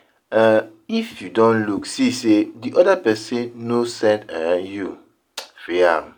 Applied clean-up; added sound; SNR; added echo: none; none; none; none.